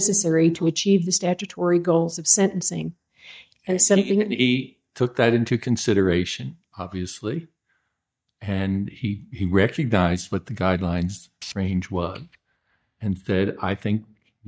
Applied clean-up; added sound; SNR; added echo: neural mask model DeepFilterNet 3.